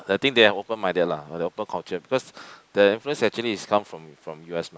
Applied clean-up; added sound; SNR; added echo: none; none; none; none.